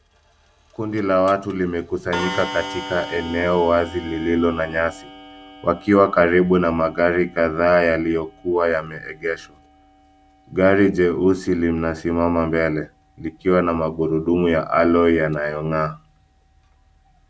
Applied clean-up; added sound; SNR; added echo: none; Clock; 18 dB; none.